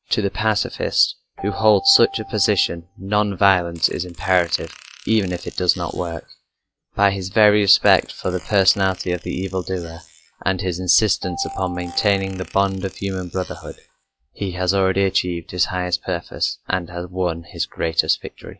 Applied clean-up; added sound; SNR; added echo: classical method log-MMSE.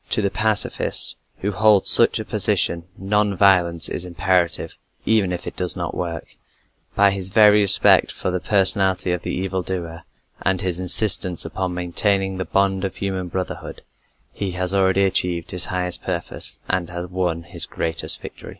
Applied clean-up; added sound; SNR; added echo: none; none; none; none.